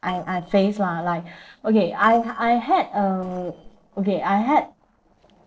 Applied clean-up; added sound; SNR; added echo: neural separator model SepFormer DNS4.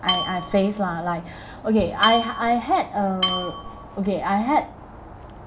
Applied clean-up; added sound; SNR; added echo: none; Dishes, pots, and pans / Glass / Bell; 2 dB; none.